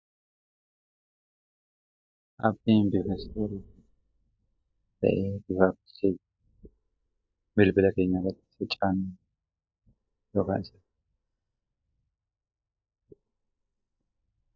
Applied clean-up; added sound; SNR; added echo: neural mask model DeepFilterNet 3.